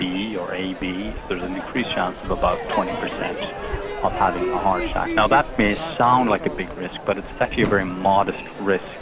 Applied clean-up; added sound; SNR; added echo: none; Crowd / Fireworks; 7 dB; none.